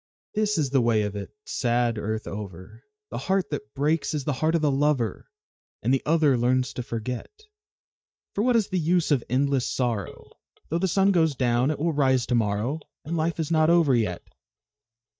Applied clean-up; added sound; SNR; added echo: neural mask model DeepFilterNet 3.